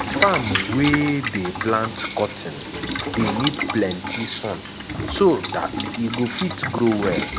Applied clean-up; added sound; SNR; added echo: none; Boiling; 4 dB; none.